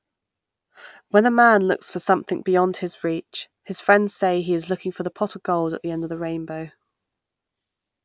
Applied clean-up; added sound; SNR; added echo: none; none; none; none.